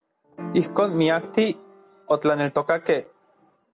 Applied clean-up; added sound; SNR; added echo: none; Piano; 16 dB; none.